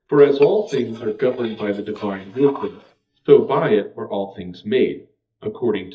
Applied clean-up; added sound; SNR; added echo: neural mask model DeepFilterNet 3.